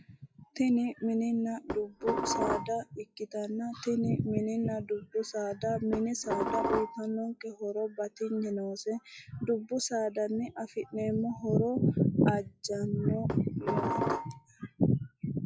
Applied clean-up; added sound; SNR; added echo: classical method log-MMSE.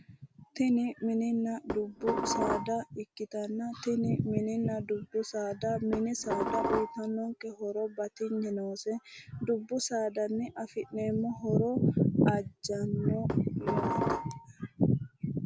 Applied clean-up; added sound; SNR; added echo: none; Dishes, pots, and pans; 2 dB; none.